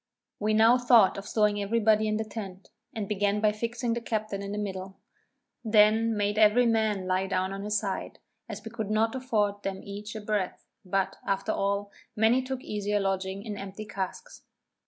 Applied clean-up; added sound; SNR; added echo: none; none; none; none.